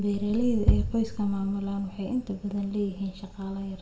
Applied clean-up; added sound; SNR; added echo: none; Bass drum; 2 dB; reverberation time 0.5 s.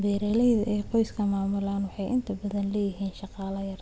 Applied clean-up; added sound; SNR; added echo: none; none; none; none.